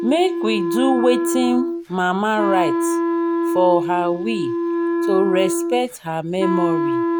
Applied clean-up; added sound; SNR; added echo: none; Wind instrument, woodwind instrument; 0 dB; none.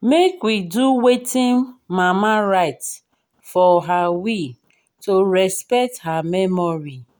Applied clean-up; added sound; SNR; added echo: none; none; none; none.